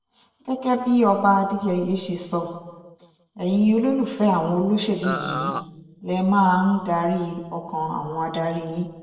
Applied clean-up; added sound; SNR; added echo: neural separator model SepFormer DNS4.